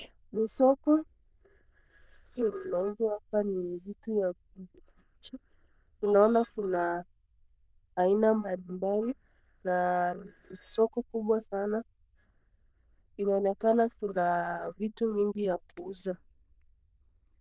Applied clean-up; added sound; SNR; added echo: neural diffusion model UNIVERSE++.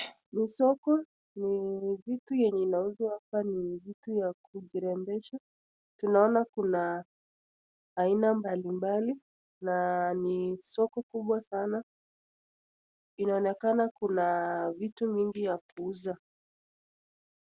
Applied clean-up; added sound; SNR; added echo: none; none; none; none.